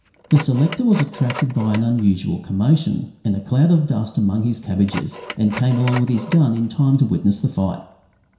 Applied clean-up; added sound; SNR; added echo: none; Telephone; 16 dB; reverberation time 0.7 s.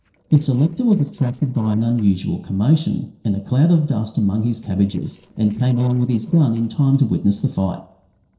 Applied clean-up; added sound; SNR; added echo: neural separator model SepFormer DNS4.